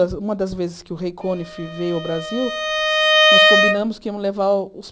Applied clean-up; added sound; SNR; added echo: none; Bowed string instrument; -5 dB; none.